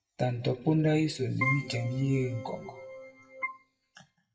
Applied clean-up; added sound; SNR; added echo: classical method WPE with log-MMSE.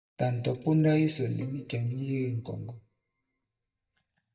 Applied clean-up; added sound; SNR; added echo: neural mask model DeepFilterNet 3.